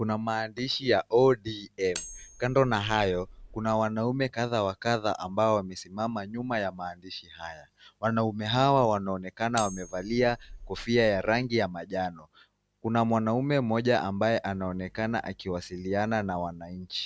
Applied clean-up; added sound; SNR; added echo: none; Cutlery, silverware; 15 dB; none.